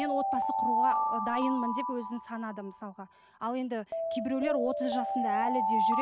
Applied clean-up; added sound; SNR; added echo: none; Alarm; -3 dB; none.